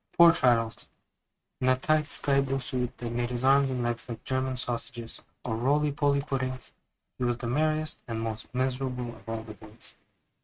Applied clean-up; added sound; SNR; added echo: neural mask model RNNoise.